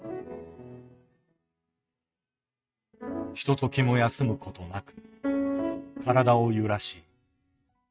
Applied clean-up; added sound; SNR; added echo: neural mask model RNNoise.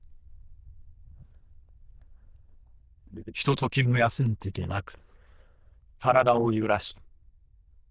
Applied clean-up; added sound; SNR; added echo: neural diffusion model UNIVERSE++.